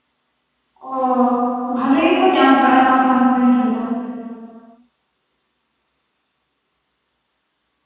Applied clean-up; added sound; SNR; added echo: none; none; none; reverberation time 2.1 s.